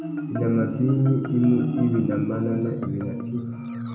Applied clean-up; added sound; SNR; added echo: none; Marimba, xylophone; 5 dB; reverberation time 0.8 s.